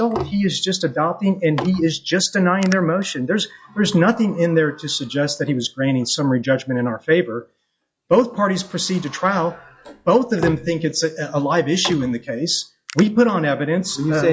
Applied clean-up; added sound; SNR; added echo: classical method log-MMSE.